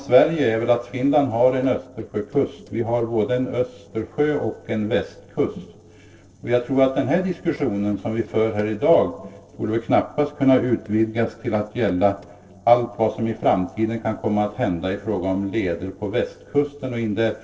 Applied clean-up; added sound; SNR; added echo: neural separator model SepFormer DNS4.